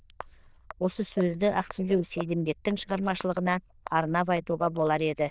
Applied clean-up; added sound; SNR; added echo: neural diffusion model UNIVERSE++.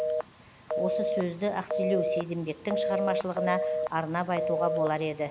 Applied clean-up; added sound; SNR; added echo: none; Telephone; -1 dB; none.